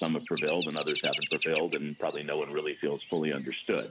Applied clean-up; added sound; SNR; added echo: none; Bird vocalization, bird call, bird song; 5 dB; none.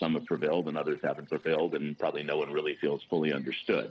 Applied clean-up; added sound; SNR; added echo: neural separator model SepFormer DNS4.